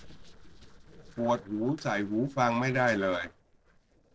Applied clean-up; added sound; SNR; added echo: neural separator model SepFormer DNS4.